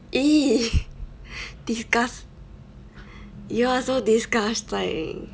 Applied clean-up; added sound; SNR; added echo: none; none; none; none.